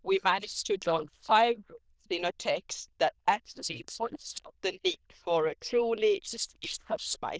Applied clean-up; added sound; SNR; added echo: neural diffusion model UNIVERSE++.